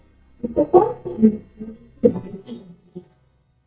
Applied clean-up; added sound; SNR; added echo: neural mask model DeepFilterNet 3.